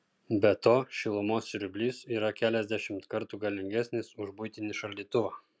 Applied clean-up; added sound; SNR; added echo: none; none; none; none.